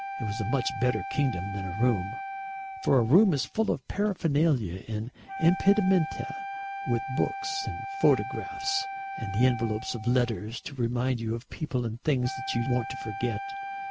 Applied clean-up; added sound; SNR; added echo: none; Wind instrument, woodwind instrument; 9 dB; none.